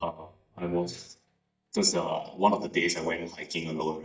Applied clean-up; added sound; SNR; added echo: neural mask model DeepFilterNet 3.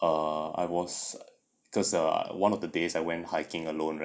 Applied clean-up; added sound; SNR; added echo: none; none; none; none.